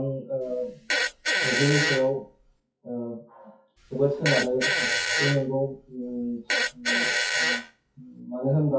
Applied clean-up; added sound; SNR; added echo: classical method WPE with log-MMSE.